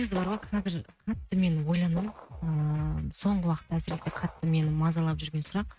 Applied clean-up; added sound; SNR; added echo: neural mask model RNNoise.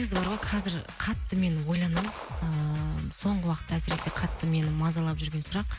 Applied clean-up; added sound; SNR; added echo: none; Gunshot, gunfire; 13 dB; none.